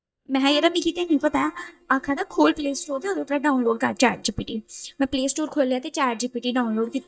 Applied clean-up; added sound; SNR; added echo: neural mask model DeepFilterNet 3.